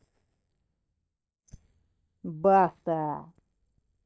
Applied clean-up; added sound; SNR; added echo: neural mask model DeepFilterNet 3.